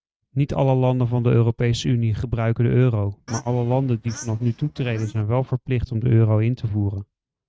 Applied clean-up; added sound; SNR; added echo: neural mask model RNNoise.